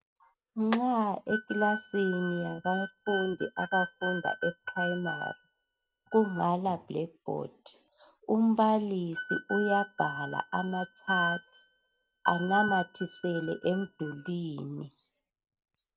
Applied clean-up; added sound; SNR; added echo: neural mask model RNNoise.